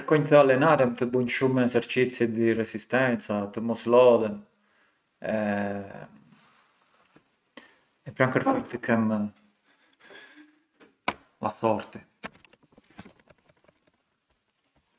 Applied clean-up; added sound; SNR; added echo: none; none; none; none.